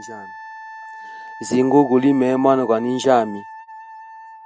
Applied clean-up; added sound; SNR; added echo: none; Wind instrument, woodwind instrument; 17 dB; none.